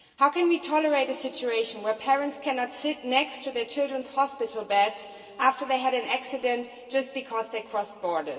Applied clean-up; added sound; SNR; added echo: none; none; none; reverberation time 2.5 s.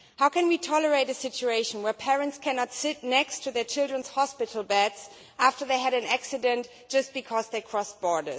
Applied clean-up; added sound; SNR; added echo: none; none; none; none.